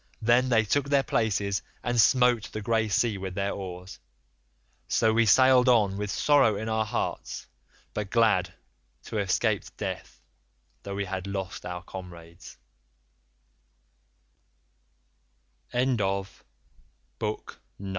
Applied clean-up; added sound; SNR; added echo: none; none; none; none.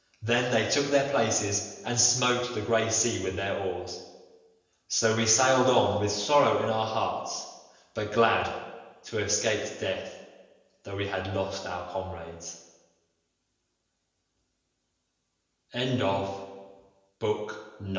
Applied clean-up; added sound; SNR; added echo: none; none; none; reverberation time 1.0 s.